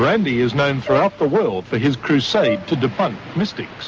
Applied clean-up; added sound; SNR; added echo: none; Brass instrument; 10 dB; none.